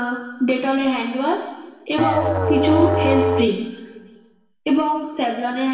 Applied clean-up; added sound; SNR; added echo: none; Musical instrument; 0 dB; reverberation time 1.2 s.